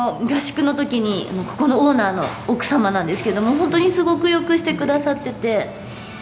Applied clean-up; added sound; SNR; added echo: none; none; none; none.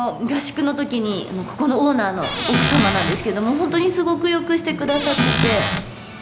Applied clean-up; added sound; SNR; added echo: none; Squeak / Cupboard open or close; -2 dB; none.